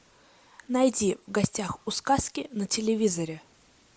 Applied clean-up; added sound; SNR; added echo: none; none; none; none.